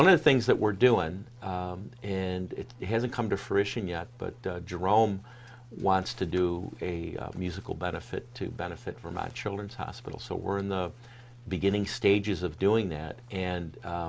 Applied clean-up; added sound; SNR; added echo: none; none; none; none.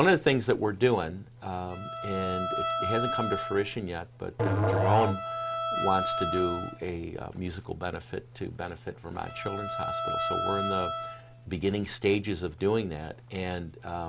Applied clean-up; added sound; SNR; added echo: none; Bowed string instrument + Musical instrument; 1 dB; none.